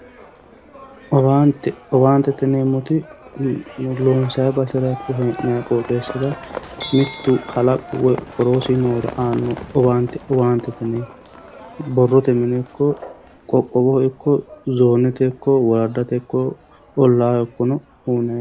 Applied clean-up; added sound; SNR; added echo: none; Livestock, farm animals, working animals; 17 dB; none.